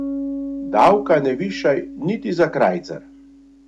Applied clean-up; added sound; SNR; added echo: none; Bass guitar; 10 dB; none.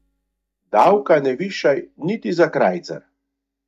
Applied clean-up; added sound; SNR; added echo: neural mask model DeepFilterNet 3.